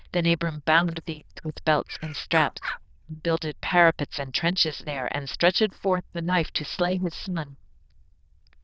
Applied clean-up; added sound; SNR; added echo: neural diffusion model UNIVERSE++.